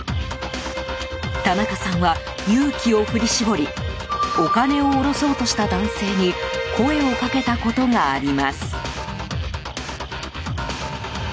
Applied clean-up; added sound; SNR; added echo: none; none; none; none.